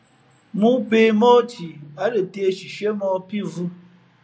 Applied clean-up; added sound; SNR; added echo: none; none; none; none.